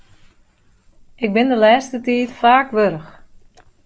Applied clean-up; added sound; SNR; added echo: none; none; none; none.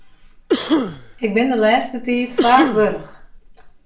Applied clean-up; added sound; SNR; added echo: none; Cough; 3 dB; reverberation time 0.4 s.